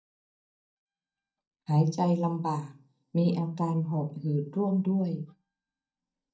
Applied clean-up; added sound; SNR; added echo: neural mask model DeepFilterNet 3.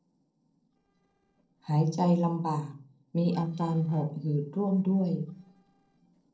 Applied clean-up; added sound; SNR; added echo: neural separator model SepFormer DNS4.